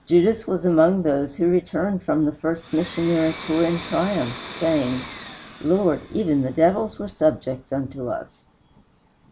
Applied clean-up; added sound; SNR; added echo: none; Domestic sounds, home sounds; 18 dB; none.